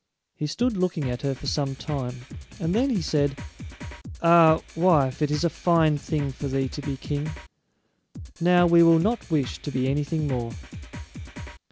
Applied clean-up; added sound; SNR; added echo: none; Drum kit; 13 dB; none.